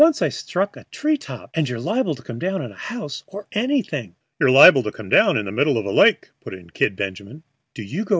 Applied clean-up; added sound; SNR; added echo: none; none; none; none.